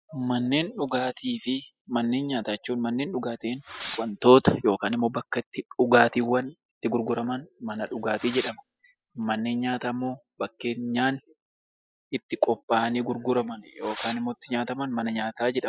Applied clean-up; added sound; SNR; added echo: classical method spectral subtraction.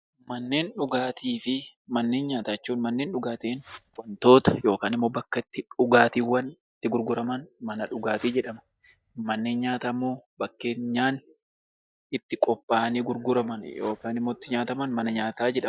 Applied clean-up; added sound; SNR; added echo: neural mask model DeepFilterNet 3.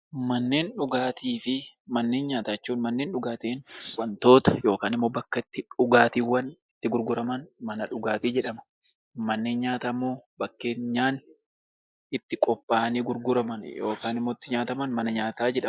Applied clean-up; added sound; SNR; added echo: neural mask model Resemble Enhance denoiser.